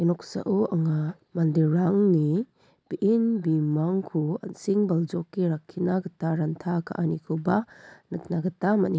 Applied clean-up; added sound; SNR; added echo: none; none; none; none.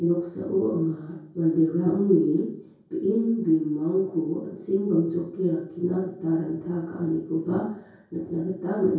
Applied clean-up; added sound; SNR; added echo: none; none; none; reverberation time 0.6 s.